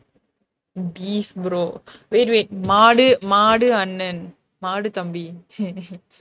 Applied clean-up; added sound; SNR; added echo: neural mask model RNNoise.